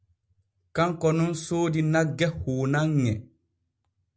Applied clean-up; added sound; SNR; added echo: none; none; none; none.